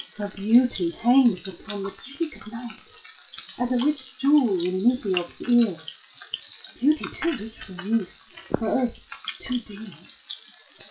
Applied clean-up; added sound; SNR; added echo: classical method WPE with log-MMSE.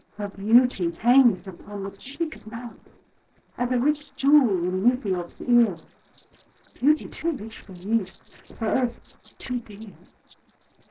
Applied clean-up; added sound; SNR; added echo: neural separator model SepFormer DNS4.